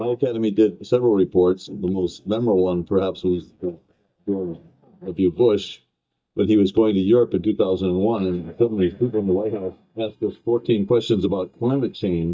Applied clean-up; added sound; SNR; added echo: neural mask model DeepFilterNet 3.